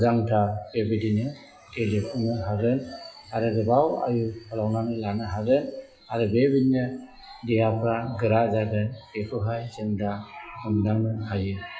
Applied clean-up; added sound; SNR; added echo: classical method WPE with log-MMSE.